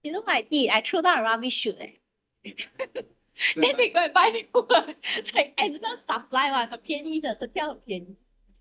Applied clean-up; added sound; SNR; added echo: neural mask model DeepFilterNet 3.